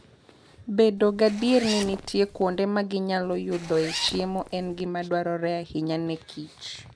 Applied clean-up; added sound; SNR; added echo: none; Zipper (clothing); 11 dB; none.